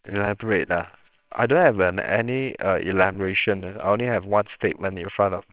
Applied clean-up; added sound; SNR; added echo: neural separator model SepFormer WHAMR!.